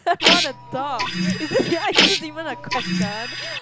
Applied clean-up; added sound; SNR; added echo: none; Printer; -4 dB; none.